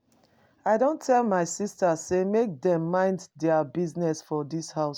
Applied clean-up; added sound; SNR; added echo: none; none; none; none.